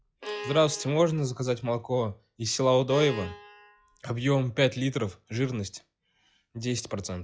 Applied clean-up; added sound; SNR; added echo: classical method log-MMSE.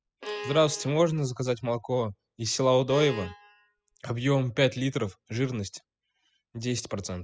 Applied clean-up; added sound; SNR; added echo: classical method spectral subtraction.